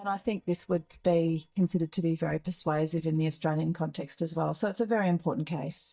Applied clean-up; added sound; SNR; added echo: neural mask model DeepFilterNet 3.